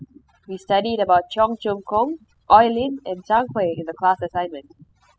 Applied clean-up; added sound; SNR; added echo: classical method spectral subtraction.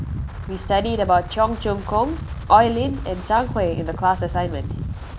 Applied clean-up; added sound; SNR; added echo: none; Wind; 7 dB; none.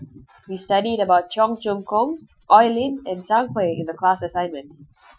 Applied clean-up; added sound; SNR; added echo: classical method Wiener filter.